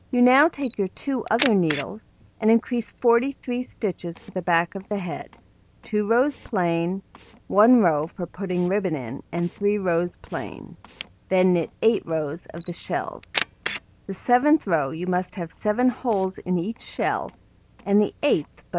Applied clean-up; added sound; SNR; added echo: none; Camera; 15 dB; none.